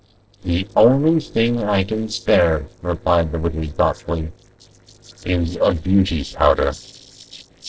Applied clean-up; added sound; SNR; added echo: neural separator model SepFormer DNS4.